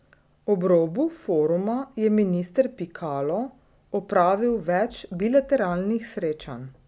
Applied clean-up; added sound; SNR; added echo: none; none; none; none.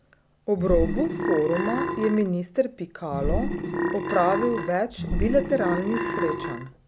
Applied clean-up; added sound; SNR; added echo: none; Burping, eructation; 2 dB; none.